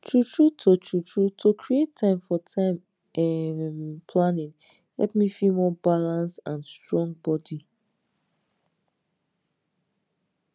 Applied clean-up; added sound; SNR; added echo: none; none; none; none.